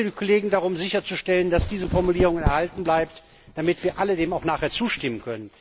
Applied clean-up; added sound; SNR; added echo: none; none; none; none.